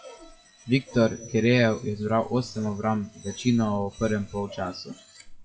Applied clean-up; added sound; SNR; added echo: classical method WPE with log-MMSE.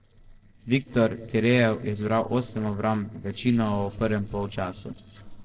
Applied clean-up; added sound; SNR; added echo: neural separator model SepFormer DNS4.